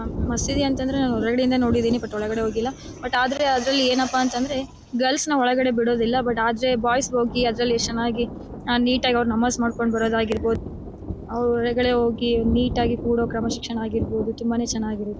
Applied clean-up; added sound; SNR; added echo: none; Thunder; 10 dB; none.